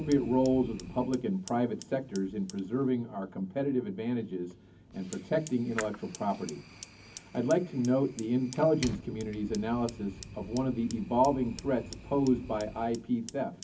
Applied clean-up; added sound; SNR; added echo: none; Fire; 16 dB; reverberation time 0.3 s.